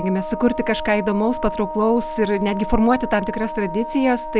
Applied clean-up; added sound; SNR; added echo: none; Wind instrument, woodwind instrument; 9 dB; none.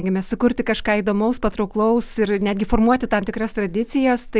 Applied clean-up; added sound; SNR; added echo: none; none; none; none.